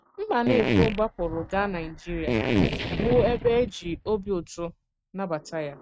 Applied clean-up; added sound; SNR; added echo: neural mask model RNNoise.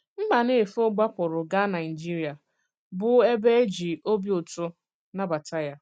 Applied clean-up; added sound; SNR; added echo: none; none; none; none.